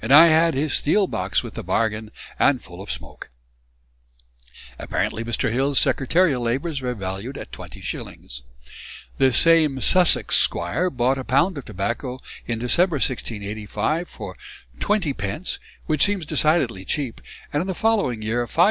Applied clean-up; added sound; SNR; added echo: none; none; none; none.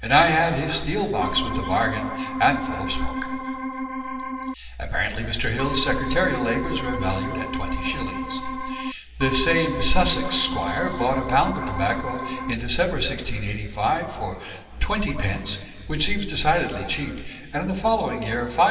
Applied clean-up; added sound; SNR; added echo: none; Organ; 6 dB; reverberation time 2.7 s.